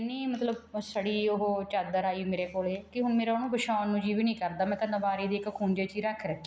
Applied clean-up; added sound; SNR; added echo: none; none; none; none.